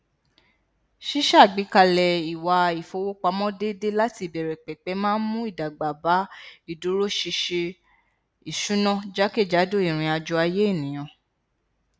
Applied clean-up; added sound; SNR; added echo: none; none; none; none.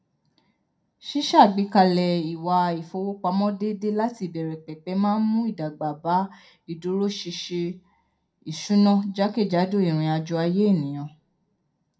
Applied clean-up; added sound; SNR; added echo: none; none; none; reverberation time 0.2 s.